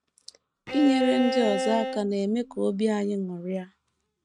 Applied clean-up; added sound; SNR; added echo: neural mask model RNNoise.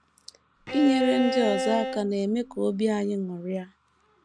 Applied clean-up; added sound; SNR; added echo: none; Bowed string instrument; 5 dB; none.